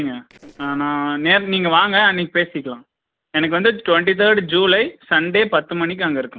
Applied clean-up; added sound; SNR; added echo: neural separator model SepFormer DNS4.